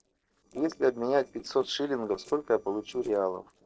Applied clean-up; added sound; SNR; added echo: neural separator model SepFormer DNS4.